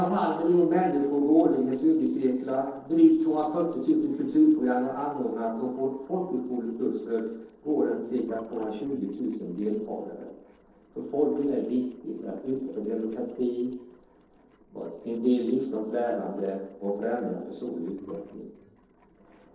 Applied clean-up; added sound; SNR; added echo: neural separator model SepFormer DNS4.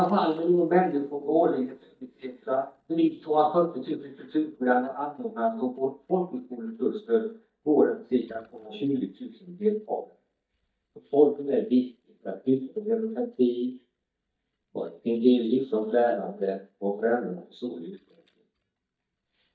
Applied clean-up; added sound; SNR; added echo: neural mask model DeepFilterNet 3.